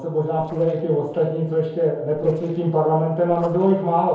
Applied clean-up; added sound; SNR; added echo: neural separator model SepFormer DNS4.